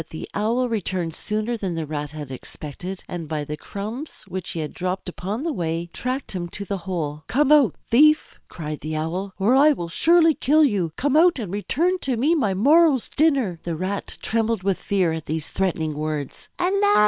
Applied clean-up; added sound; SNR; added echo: neural separator model SepFormer WHAM!.